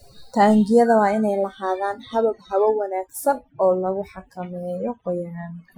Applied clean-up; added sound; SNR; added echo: classical method Wiener filter.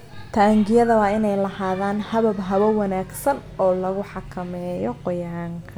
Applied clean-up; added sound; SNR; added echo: none; none; none; none.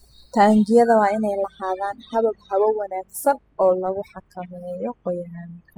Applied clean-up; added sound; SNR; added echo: classical method spectral subtraction.